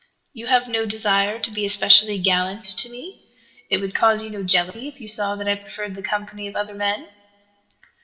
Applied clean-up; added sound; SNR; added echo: none; none; none; reverberation time 0.9 s.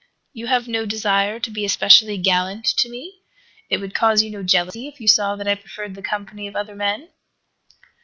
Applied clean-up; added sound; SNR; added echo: none; none; none; none.